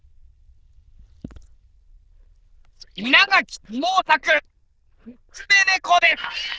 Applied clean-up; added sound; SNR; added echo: neural diffusion model UNIVERSE++.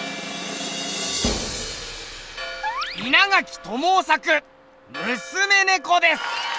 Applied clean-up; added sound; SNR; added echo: none; Church bell; 17 dB; none.